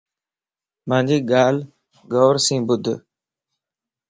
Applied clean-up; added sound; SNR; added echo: none; none; none; none.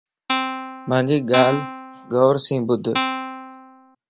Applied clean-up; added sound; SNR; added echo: none; Guitar; 5 dB; none.